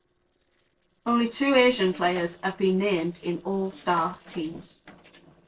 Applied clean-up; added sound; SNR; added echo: neural separator model SepFormer DNS4.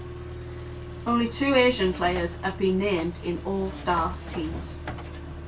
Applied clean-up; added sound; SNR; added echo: none; Accelerating, revving, vroom; 9 dB; reverberation time 0.2 s.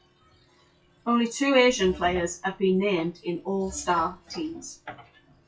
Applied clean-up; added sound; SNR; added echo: classical method WPE with log-MMSE.